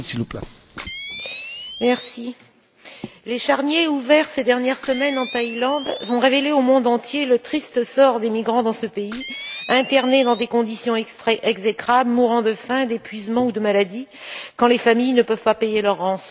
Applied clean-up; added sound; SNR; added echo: none; Camera; 15 dB; none.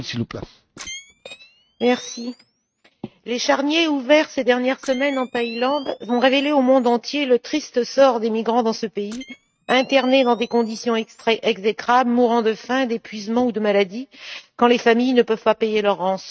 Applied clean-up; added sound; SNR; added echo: neural mask model RNNoise.